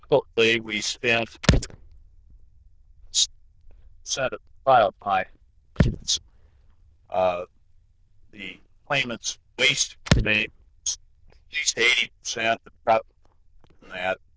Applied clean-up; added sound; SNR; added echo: neural diffusion model UNIVERSE++.